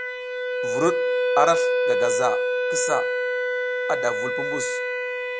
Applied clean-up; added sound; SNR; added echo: none; Wind instrument, woodwind instrument; -4 dB; none.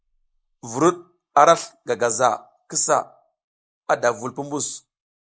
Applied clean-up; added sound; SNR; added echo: neural mask model Resemble Enhance denoiser.